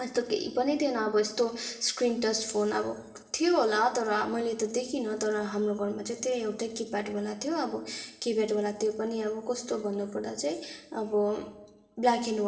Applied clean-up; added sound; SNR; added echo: none; none; none; reverberation time 0.9 s.